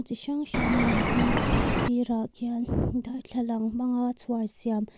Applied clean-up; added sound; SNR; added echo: none; Bird; -4 dB; none.